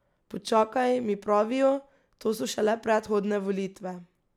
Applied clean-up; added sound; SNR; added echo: none; none; none; none.